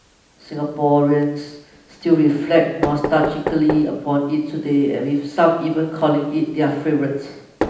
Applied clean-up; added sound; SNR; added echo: none; Knock; 12 dB; reverberation time 0.9 s.